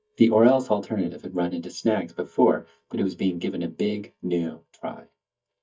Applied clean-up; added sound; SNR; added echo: neural mask model DeepFilterNet 3.